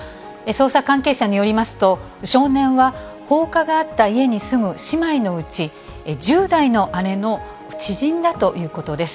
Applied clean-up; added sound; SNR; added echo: none; none; none; none.